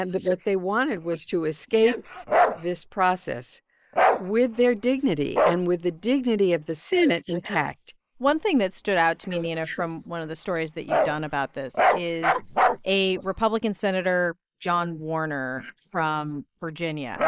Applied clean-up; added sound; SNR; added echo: neural mask model Resemble Enhance denoiser.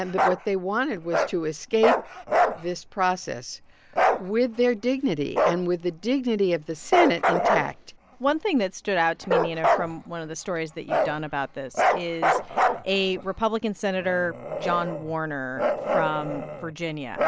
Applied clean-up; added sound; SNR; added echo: none; Bark; 1 dB; none.